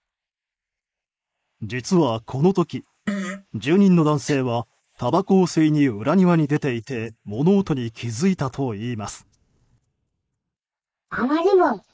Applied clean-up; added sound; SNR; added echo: neural mask model Resemble Enhance denoiser.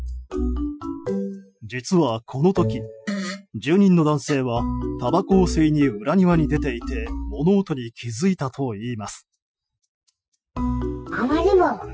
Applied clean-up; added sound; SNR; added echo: classical method Wiener filter.